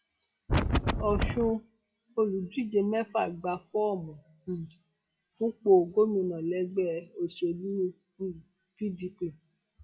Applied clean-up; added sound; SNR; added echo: classical method WPE with log-MMSE.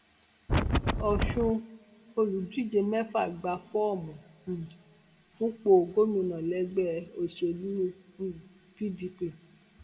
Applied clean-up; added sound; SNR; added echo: none; Wind; -3 dB; reverberation time 2.3 s.